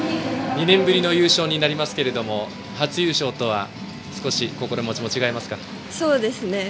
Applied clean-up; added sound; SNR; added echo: none; none; none; none.